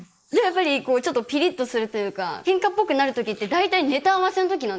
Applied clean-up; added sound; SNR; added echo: neural mask model Resemble Enhance denoiser.